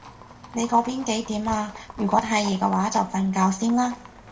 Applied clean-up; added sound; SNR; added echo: none; Livestock, farm animals, working animals; 16 dB; reverberation time 0.9 s.